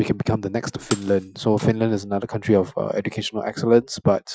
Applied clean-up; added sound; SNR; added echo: classical method Wiener filter.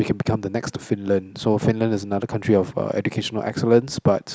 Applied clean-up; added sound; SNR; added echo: none; none; none; none.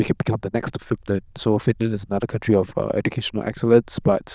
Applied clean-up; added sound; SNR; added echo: neural diffusion model UNIVERSE++.